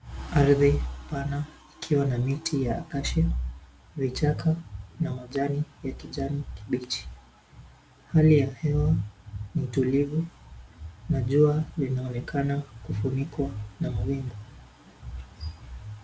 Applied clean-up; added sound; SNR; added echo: none; none; none; none.